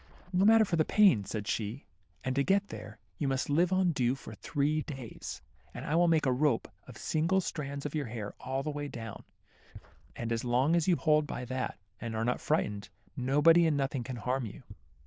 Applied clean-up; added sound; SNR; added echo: neural diffusion model UNIVERSE++.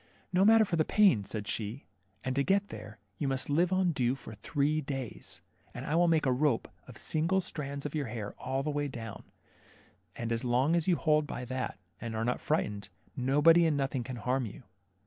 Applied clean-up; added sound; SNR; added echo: none; none; none; none.